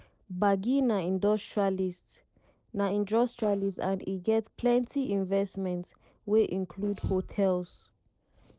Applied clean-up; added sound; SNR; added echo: neural separator model SepFormer DNS4.